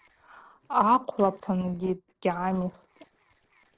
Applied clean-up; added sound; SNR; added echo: neural separator model SepFormer DNS4.